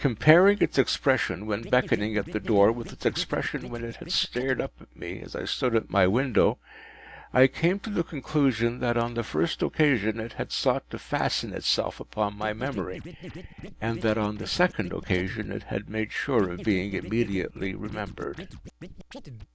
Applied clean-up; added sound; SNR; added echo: none; Scratching (performance technique); 14 dB; none.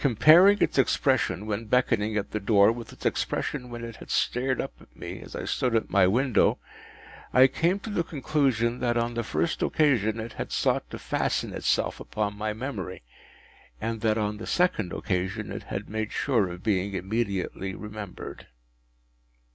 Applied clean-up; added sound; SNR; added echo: none; none; none; none.